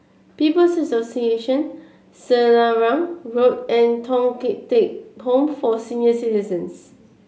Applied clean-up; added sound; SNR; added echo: none; none; none; none.